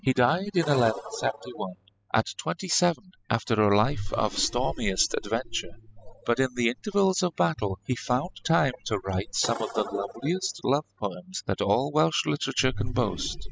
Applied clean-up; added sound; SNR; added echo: classical method spectral subtraction.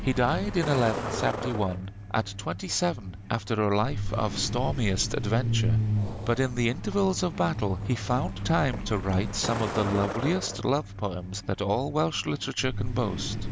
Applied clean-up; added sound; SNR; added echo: none; Truck; 4 dB; none.